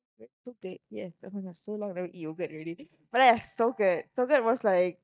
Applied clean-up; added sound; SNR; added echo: neural mask model DeepFilterNet 3.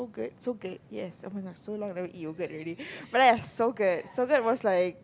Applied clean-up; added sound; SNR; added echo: none; none; none; none.